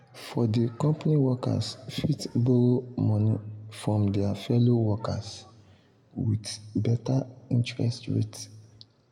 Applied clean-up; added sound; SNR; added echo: none; none; none; reverberation time 0.9 s.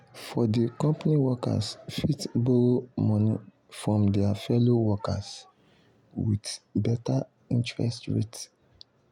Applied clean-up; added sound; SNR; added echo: none; none; none; none.